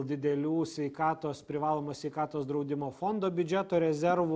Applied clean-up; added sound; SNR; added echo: none; none; none; none.